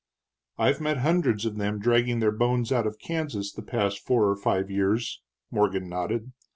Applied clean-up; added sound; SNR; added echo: none; none; none; none.